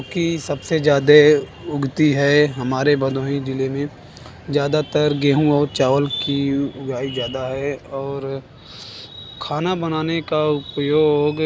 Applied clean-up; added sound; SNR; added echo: none; none; none; none.